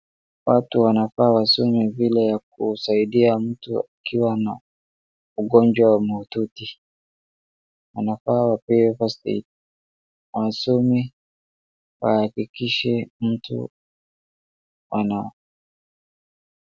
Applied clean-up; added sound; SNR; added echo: none; none; none; none.